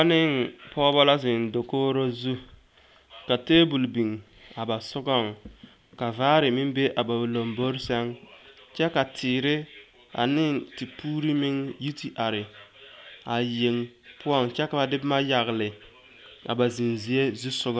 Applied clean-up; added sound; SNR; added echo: none; none; none; none.